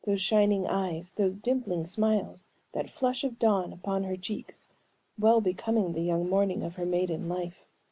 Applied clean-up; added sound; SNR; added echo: none; none; none; none.